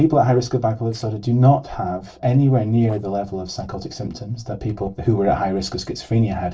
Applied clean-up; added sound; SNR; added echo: neural separator model SepFormer DNS4.